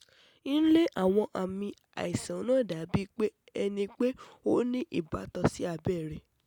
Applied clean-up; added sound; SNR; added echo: none; none; none; none.